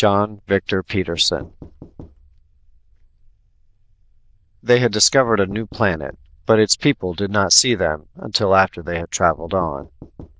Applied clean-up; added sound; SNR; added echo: neural diffusion model UNIVERSE++.